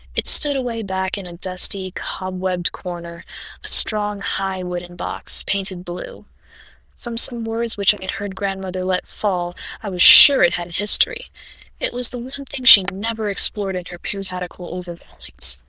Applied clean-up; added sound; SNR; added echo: neural diffusion model UNIVERSE++.